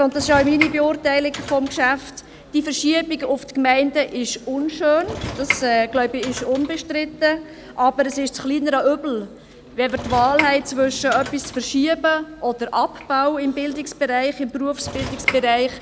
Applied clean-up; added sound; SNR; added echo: none; Sliding door / Train; 12 dB; none.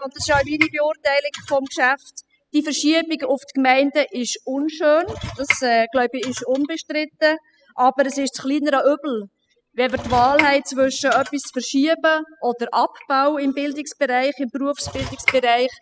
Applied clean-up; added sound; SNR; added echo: classical method spectral subtraction.